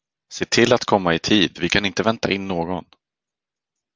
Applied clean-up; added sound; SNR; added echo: none; none; none; none.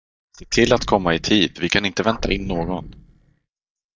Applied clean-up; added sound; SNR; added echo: neural mask model DeepFilterNet 3.